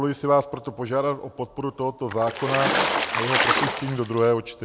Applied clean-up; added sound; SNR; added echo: none; Water / Splash, splatter; -1 dB; none.